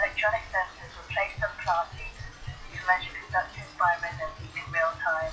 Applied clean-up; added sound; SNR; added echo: classical method WPE with log-MMSE.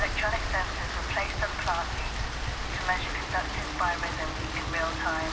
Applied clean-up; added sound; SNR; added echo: none; Rain; 2 dB; reverberation time 2.5 s.